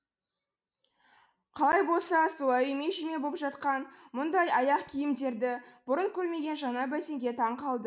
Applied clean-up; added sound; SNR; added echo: none; none; none; none.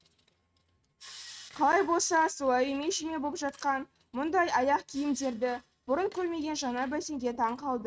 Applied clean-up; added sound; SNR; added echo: neural mask model RNNoise.